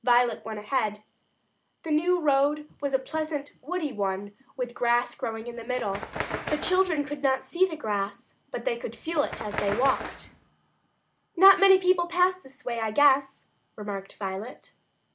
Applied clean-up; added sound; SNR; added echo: none; Bird; 9 dB; none.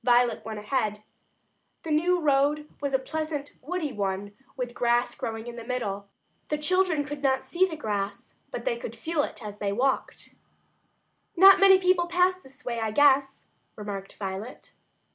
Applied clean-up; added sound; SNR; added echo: none; none; none; none.